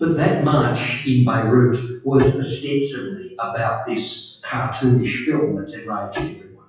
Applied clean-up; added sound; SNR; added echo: classical method WPE with log-MMSE.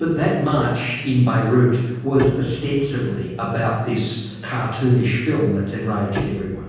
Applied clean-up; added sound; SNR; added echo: none; Bowed string instrument; 16 dB; reverberation time 1.3 s.